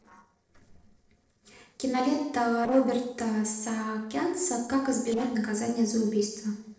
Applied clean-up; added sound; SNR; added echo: neural separator model SepFormer DNS4.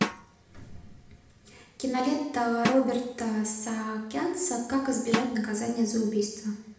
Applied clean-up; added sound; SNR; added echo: none; Drum; 7 dB; reverberation time 0.8 s.